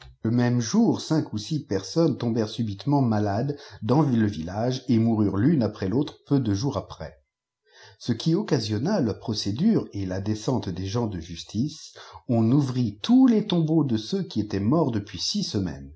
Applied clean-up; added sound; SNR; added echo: none; none; none; none.